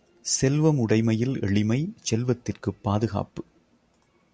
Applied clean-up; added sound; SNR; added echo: none; none; none; none.